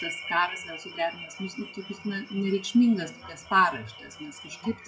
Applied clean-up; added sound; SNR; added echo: classical method WPE with log-MMSE.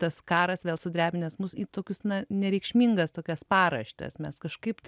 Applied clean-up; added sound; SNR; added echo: none; none; none; none.